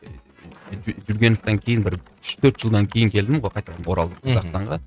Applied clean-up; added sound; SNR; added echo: neural mask model RNNoise.